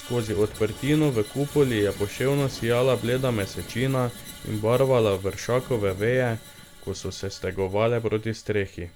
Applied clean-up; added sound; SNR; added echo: none; Thunder + Screech; 16 dB; none.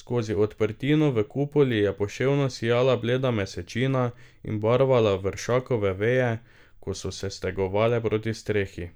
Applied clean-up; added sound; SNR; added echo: none; none; none; none.